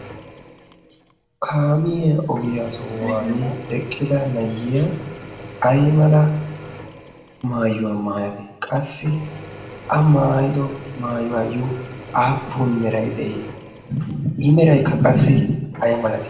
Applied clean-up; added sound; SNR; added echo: none; Drill / Mechanisms; 18 dB; reverberation time 0.9 s.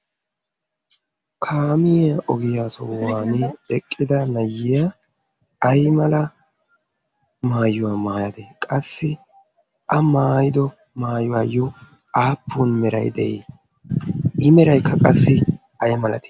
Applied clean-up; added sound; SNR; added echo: none; none; none; none.